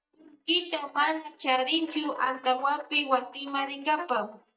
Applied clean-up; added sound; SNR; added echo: neural mask model DeepFilterNet 3.